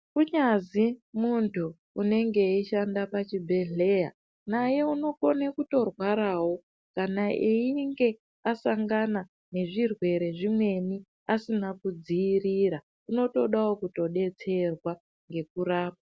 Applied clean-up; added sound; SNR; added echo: none; none; none; none.